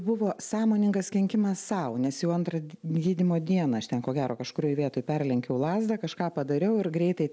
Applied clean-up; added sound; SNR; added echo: none; none; none; none.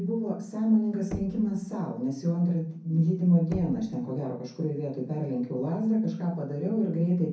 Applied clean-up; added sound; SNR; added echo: none; Knock; 18 dB; reverberation time 0.6 s.